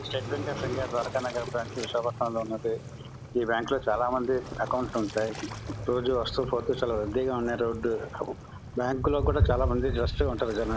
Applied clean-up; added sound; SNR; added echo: none; Waves, surf; 5 dB; none.